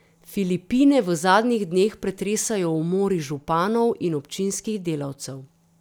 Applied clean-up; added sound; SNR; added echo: none; none; none; none.